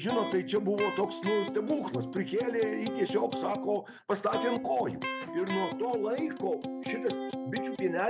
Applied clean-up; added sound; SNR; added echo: none; Electric guitar; 5 dB; none.